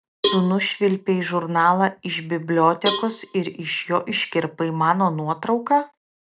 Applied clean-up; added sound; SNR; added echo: none; Cowbell; 9 dB; none.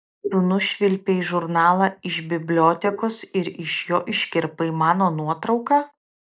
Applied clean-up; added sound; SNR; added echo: neural mask model Resemble Enhance denoiser.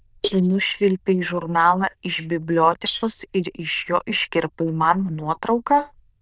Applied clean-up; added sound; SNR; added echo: neural diffusion model UNIVERSE++.